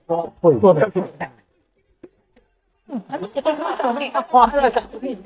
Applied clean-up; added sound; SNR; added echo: neural mask model DeepFilterNet 3.